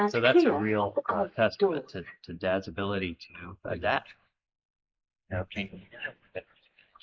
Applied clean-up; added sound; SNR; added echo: neural mask model Resemble Enhance denoiser.